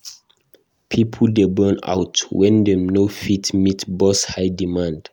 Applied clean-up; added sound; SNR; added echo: none; none; none; none.